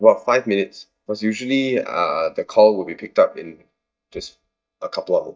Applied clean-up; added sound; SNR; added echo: neural mask model DeepFilterNet 3.